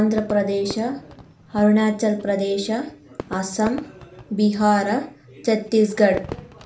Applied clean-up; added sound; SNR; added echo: none; Fireworks; 18 dB; reverberation time 0.4 s.